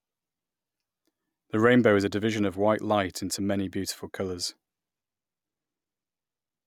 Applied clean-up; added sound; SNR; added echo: none; none; none; none.